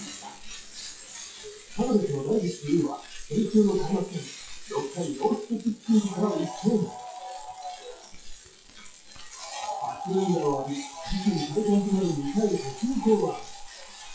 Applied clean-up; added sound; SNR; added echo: classical method WPE with log-MMSE.